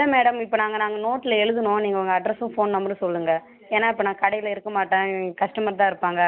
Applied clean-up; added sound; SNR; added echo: none; none; none; none.